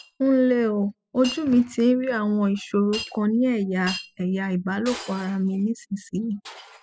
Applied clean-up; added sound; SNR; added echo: classical method spectral subtraction.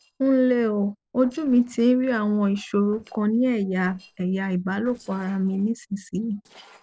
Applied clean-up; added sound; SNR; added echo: neural separator model SepFormer DNS4.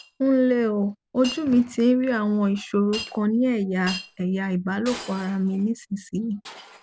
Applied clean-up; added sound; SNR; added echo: none; Shatter; 18 dB; none.